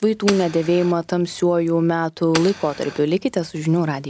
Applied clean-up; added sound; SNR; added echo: none; Fire; 15 dB; none.